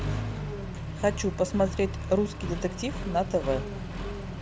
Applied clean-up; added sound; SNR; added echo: none; Accelerating, revving, vroom; 4 dB; none.